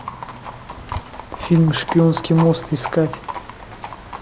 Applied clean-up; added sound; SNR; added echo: none; Livestock, farm animals, working animals; 11 dB; none.